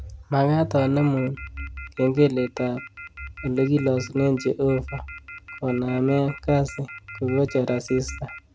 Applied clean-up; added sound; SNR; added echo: none; Telephone; 17 dB; none.